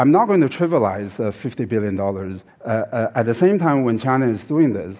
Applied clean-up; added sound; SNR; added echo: none; none; none; none.